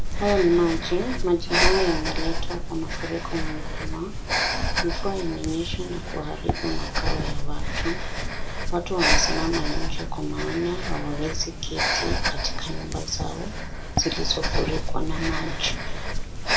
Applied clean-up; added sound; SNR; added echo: none; Breathing; -3 dB; reverberation time 1.4 s.